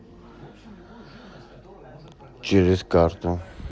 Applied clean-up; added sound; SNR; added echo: none; none; none; none.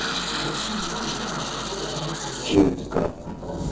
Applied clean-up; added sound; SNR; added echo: neural separator model SepFormer DNS4.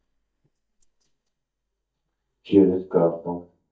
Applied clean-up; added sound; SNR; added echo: neural mask model DeepFilterNet 3.